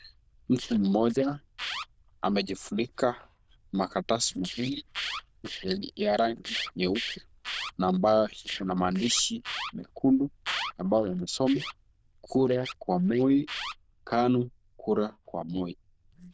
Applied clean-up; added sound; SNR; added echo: neural diffusion model UNIVERSE++.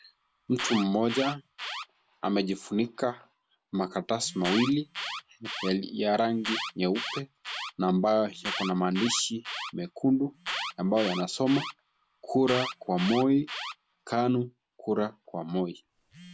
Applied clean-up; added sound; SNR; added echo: none; Alarm; 10 dB; none.